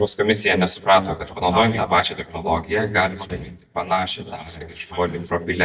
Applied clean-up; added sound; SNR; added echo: neural mask model DeepFilterNet 3.